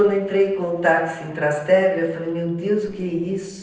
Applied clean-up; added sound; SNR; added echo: neural separator model SepFormer DNS4.